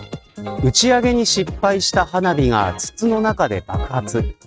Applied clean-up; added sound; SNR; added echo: neural mask model RNNoise.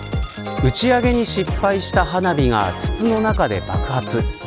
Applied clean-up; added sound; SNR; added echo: none; Guitar; 20 dB; none.